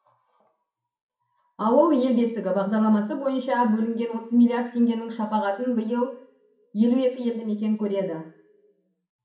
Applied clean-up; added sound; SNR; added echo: none; none; none; reverberation time 0.5 s.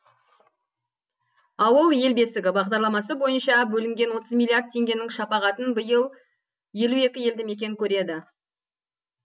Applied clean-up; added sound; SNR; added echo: none; none; none; none.